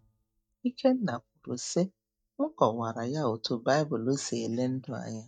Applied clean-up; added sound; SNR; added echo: neural mask model DeepFilterNet 3.